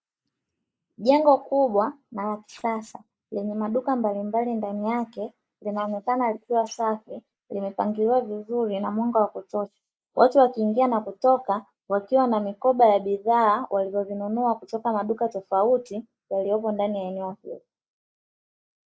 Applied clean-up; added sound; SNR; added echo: neural mask model Resemble Enhance denoiser.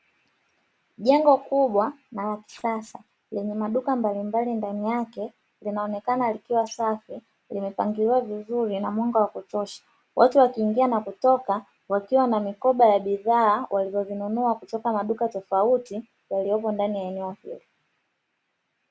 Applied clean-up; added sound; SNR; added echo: none; none; none; none.